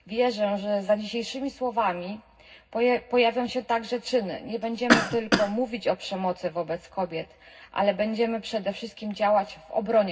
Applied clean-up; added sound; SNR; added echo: none; Cough; -1 dB; reverberation time 0.4 s.